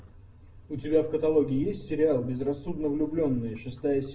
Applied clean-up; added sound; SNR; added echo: none; none; none; reverberation time 0.2 s.